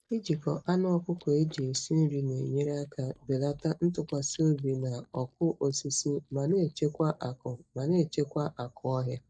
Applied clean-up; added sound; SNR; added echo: neural mask model DeepFilterNet 3.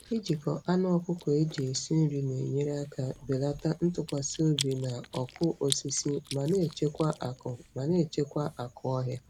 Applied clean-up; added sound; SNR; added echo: none; Chewing, mastication; 16 dB; none.